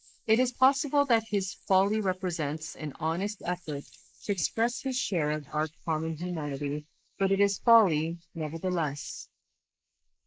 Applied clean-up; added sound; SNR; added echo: neural mask model Resemble Enhance denoiser.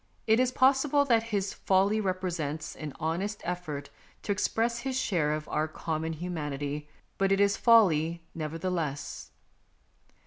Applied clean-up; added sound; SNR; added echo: none; none; none; none.